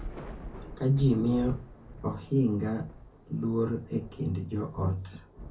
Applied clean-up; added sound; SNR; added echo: none; Thunder / Rain; 14 dB; reverberation time 0.3 s.